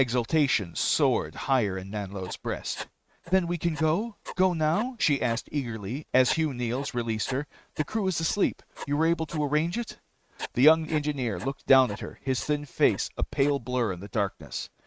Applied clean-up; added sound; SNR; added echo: neural mask model RNNoise.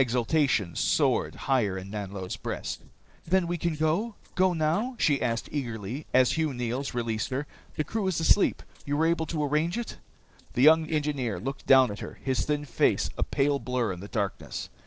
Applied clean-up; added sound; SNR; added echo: neural separator model SepFormer DNS4.